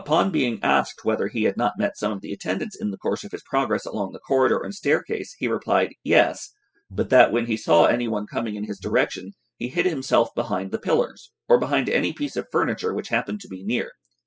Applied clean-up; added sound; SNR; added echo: classical method spectral subtraction.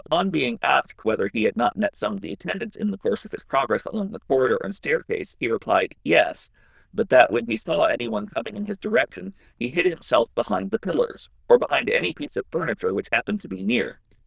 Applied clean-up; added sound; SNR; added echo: neural diffusion model UNIVERSE++.